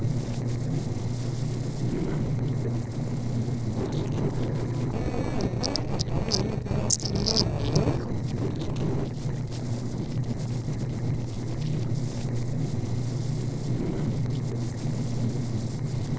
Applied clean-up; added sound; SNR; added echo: neural separator model SepFormer DNS4.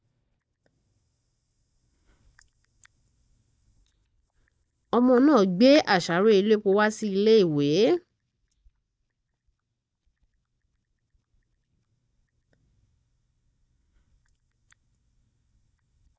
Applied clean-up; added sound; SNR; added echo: neural mask model DeepFilterNet 3.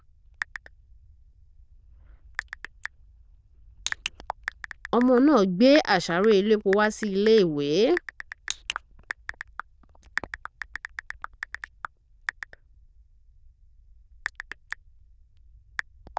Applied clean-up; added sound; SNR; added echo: neural diffusion model UNIVERSE++.